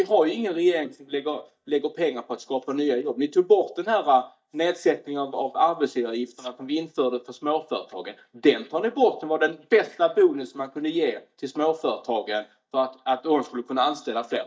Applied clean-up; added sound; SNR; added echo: neural mask model DeepFilterNet 3.